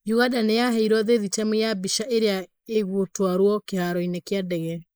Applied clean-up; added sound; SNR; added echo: neural mask model Resemble Enhance denoiser.